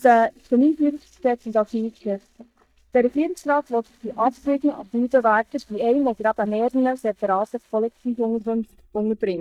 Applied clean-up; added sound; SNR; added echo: neural mask model DeepFilterNet 3.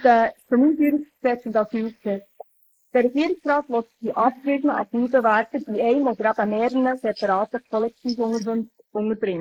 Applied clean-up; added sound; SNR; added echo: neural mask model Resemble Enhance denoiser.